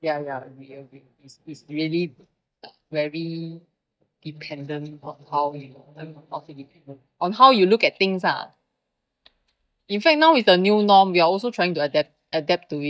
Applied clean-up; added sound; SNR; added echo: neural mask model DeepFilterNet 3.